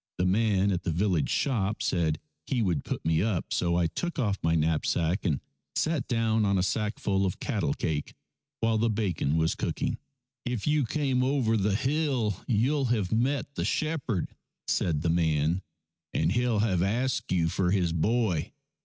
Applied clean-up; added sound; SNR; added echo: none; none; none; none.